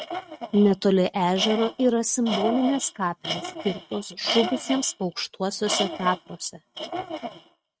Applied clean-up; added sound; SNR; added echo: neural mask model RNNoise.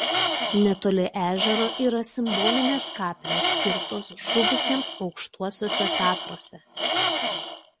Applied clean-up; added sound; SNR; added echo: none; Tools; 0 dB; none.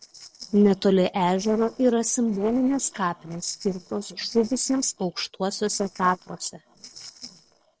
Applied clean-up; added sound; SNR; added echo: neural separator model SepFormer DNS4.